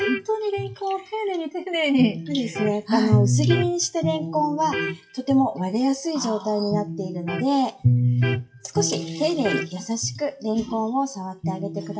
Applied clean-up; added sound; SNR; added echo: classical method WPE with log-MMSE.